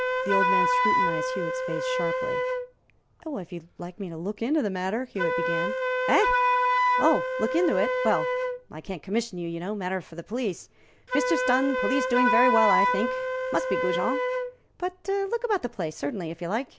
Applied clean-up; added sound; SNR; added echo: none; Wind instrument, woodwind instrument; -1 dB; none.